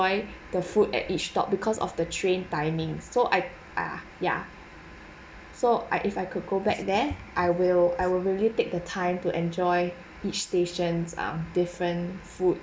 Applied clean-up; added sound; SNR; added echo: none; none; none; none.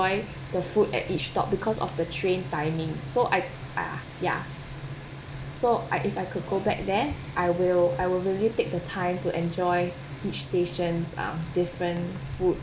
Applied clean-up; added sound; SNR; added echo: none; Frying (food); 10 dB; none.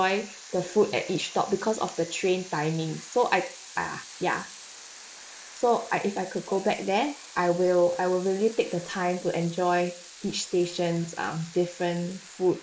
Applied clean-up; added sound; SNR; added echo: neural mask model Resemble Enhance denoiser.